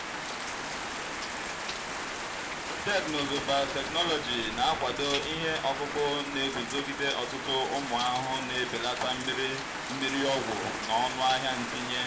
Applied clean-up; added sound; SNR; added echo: none; Rain; 4 dB; reverberation time 0.5 s.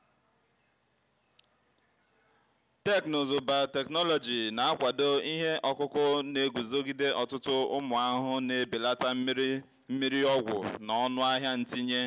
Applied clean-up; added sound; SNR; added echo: none; none; none; none.